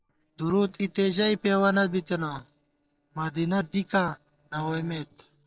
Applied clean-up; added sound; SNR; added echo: neural separator model SepFormer DNS4.